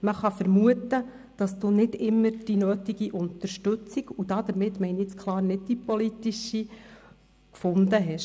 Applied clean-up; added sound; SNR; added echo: none; none; none; none.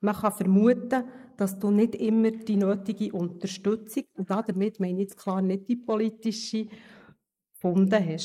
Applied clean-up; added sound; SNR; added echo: neural mask model Resemble Enhance denoiser.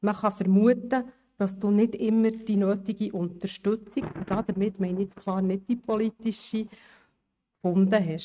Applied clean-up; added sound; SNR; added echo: neural mask model RNNoise.